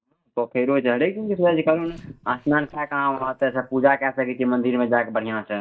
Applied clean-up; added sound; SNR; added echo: neural mask model DeepFilterNet 3.